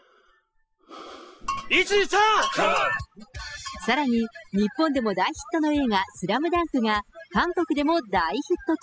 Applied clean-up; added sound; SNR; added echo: classical method spectral subtraction.